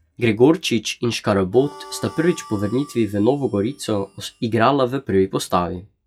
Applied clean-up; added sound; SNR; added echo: classical method log-MMSE.